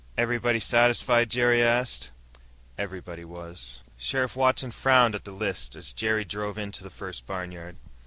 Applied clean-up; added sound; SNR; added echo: none; none; none; none.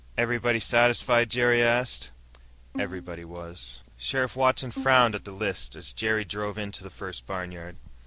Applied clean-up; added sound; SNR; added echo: none; Bowed string instrument; 15 dB; none.